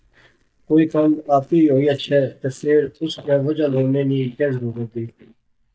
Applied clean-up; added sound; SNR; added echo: neural mask model DeepFilterNet 3.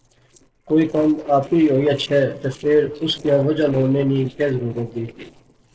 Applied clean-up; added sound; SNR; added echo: neural separator model SepFormer DNS4.